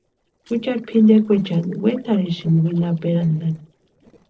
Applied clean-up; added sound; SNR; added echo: neural separator model SepFormer DNS4.